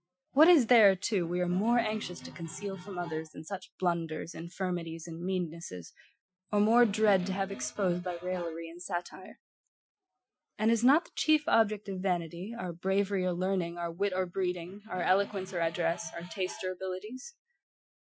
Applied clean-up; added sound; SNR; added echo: classical method Wiener filter.